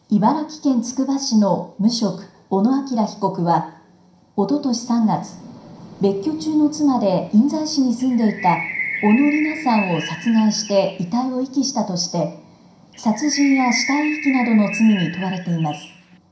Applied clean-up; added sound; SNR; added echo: none; Bird; 10 dB; reverberation time 0.5 s.